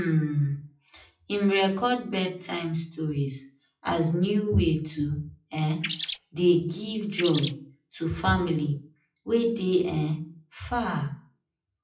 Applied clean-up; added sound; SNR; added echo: classical method WPE with log-MMSE.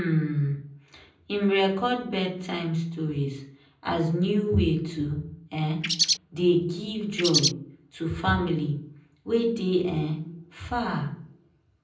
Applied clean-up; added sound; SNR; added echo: none; Bird; -2 dB; reverberation time 0.6 s.